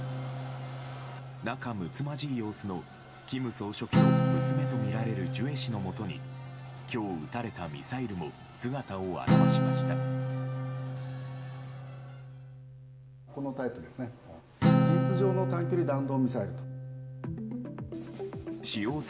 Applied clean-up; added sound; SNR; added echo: none; Acoustic guitar; -4 dB; reverberation time 0.5 s.